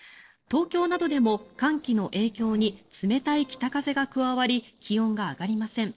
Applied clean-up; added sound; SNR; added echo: neural separator model SepFormer DNS4.